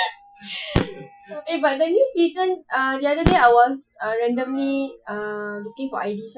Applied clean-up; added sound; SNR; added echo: classical method Wiener filter.